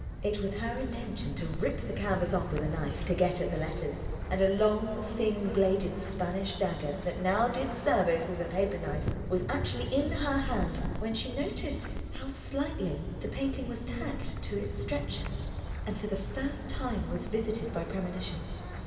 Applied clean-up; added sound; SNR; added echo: none; Wind; 5 dB; reverberation time 2.5 s.